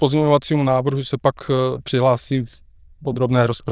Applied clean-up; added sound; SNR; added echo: neural diffusion model UNIVERSE++.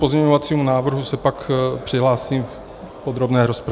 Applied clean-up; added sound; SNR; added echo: none; none; none; none.